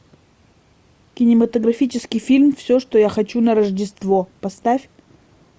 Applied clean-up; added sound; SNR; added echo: none; none; none; none.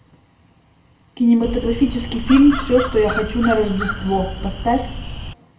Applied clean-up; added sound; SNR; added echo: none; Crow; 7 dB; reverberation time 0.7 s.